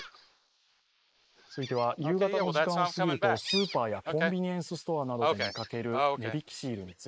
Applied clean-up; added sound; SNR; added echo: neural mask model Resemble Enhance denoiser.